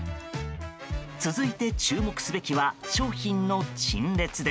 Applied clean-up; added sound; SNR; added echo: none; none; none; none.